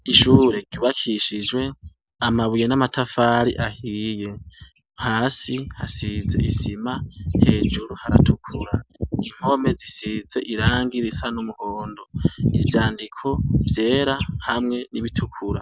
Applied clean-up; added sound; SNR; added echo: none; none; none; none.